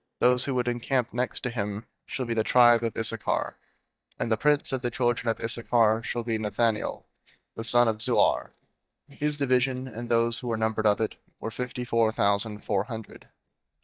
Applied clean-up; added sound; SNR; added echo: neural mask model DeepFilterNet 3.